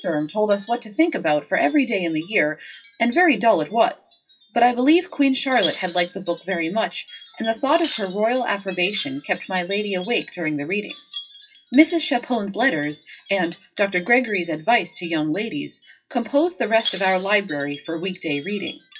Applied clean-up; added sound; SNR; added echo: classical method WPE with log-MMSE.